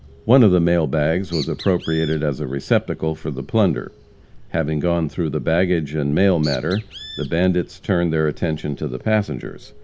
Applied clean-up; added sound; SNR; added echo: none; Bird; 18 dB; none.